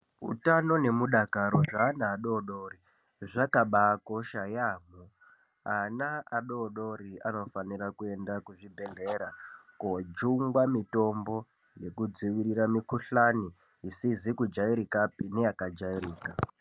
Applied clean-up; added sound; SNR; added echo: none; none; none; none.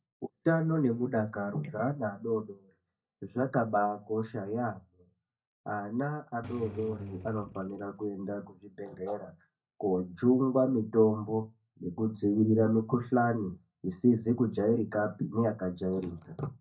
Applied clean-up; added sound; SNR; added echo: neural mask model DeepFilterNet 3.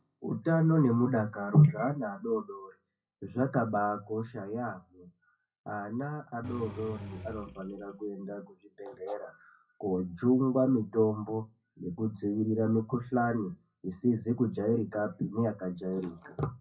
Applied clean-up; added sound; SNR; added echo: classical method WPE with log-MMSE.